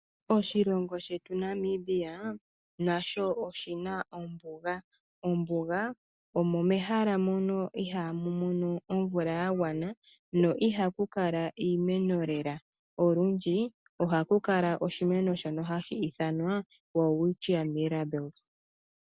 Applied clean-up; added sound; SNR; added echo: none; none; none; none.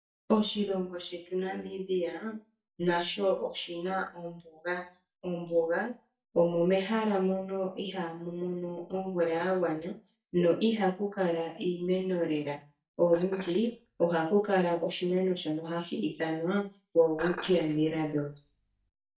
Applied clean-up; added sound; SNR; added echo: neural mask model DeepFilterNet 3.